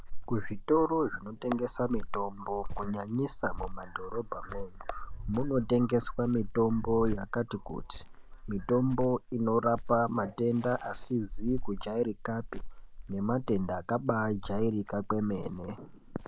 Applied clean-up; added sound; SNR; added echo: none; Cricket; 7 dB; none.